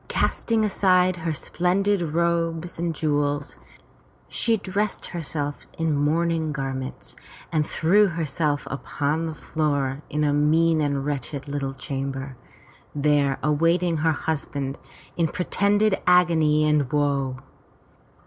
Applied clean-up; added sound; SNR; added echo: none; none; none; none.